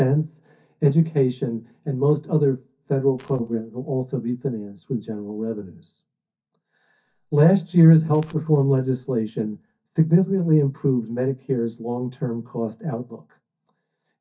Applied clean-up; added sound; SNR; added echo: neural mask model DeepFilterNet 3.